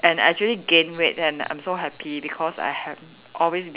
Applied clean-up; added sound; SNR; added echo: none; none; none; none.